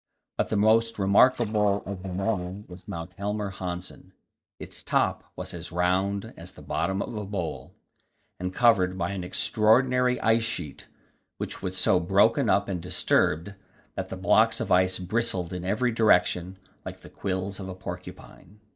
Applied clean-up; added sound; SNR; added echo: neural mask model DeepFilterNet 3.